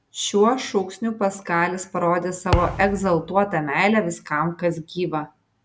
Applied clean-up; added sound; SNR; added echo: none; Thump, thud; 6 dB; none.